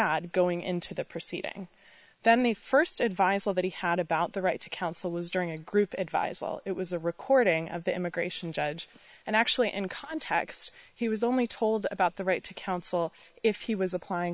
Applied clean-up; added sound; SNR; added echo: neural separator model SepFormer WHAM!.